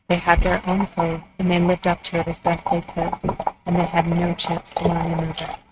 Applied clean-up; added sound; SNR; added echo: neural mask model RNNoise.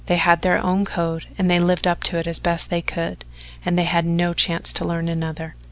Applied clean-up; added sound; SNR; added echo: none; none; none; none.